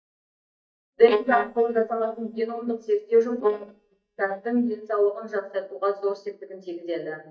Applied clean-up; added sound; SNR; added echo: neural mask model DeepFilterNet 3.